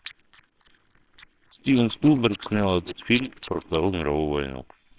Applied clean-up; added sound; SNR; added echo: neural separator model SepFormer WHAMR!.